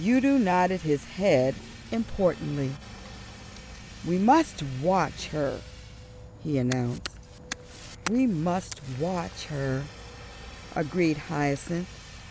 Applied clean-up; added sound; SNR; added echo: none; Fire + Insect / Frog; 15 dB; none.